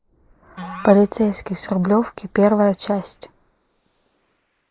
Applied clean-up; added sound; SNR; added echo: neural mask model Resemble Enhance denoiser.